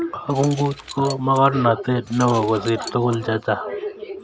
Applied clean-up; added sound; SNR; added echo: none; Keys jangling; 18 dB; none.